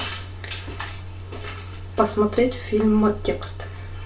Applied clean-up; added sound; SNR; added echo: none; Microwave oven; 14 dB; reverberation time 0.2 s.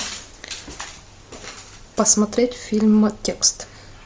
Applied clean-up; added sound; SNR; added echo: none; none; none; none.